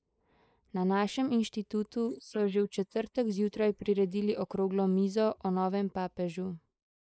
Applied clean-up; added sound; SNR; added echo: neural mask model Resemble Enhance denoiser.